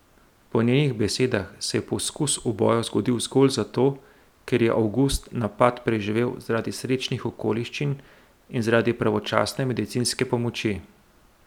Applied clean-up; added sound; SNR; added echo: none; none; none; none.